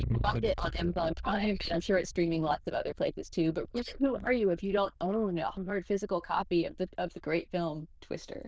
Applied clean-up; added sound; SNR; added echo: neural diffusion model UNIVERSE++.